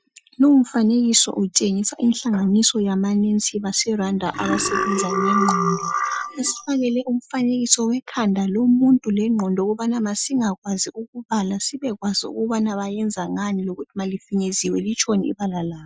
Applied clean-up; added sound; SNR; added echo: classical method Wiener filter.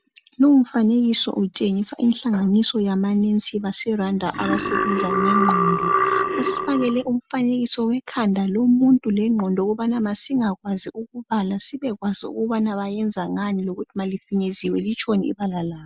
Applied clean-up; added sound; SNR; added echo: none; Burping, eructation; 1 dB; none.